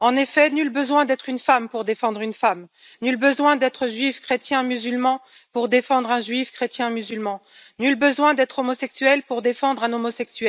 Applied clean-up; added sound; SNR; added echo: neural mask model Resemble Enhance denoiser.